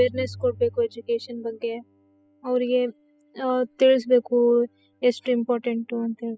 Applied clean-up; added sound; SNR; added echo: classical method spectral subtraction.